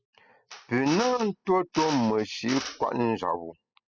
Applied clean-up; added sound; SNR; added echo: classical method spectral subtraction.